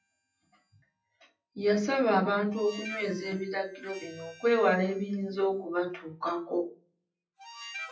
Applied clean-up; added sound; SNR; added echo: classical method WPE with log-MMSE.